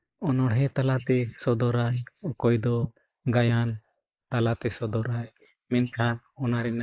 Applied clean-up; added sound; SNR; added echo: neural mask model Resemble Enhance denoiser.